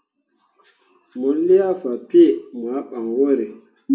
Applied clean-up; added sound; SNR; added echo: none; none; none; reverberation time 0.3 s.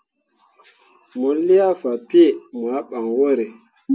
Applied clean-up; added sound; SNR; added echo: none; none; none; none.